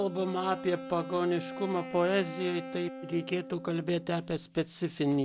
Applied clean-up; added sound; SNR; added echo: none; Wind instrument, woodwind instrument; 12 dB; none.